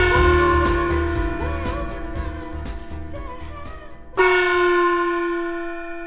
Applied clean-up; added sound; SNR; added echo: none; Gong; -5 dB; reverberation time 0.7 s.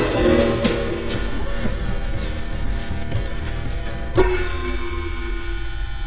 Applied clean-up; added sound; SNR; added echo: neural mask model DeepFilterNet 3.